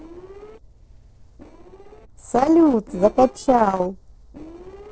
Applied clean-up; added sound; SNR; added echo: neural separator model SepFormer DNS4.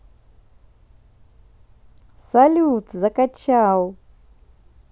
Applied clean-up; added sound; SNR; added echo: none; none; none; none.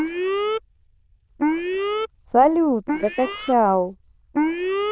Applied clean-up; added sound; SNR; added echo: neural diffusion model UNIVERSE++.